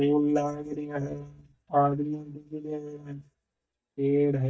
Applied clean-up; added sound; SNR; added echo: neural mask model DeepFilterNet 3.